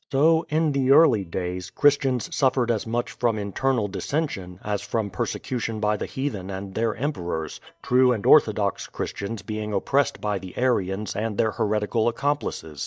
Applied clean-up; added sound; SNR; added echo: neural mask model DeepFilterNet 3.